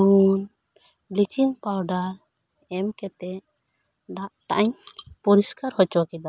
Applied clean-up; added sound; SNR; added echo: none; none; none; none.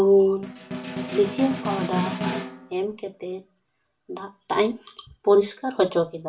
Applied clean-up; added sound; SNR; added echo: none; Snare drum; 7 dB; reverberation time 0.2 s.